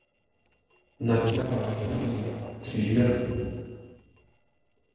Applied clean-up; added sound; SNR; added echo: neural separator model SepFormer DNS4.